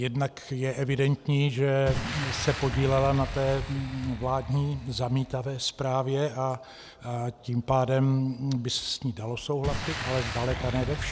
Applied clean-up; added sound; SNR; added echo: none; Boom; 9 dB; none.